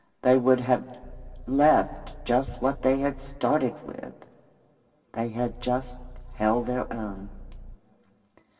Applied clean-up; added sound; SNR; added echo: none; Idling / Car; 13 dB; reverberation time 1.9 s.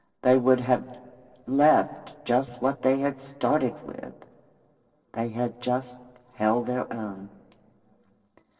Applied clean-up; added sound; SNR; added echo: neural separator model SepFormer DNS4.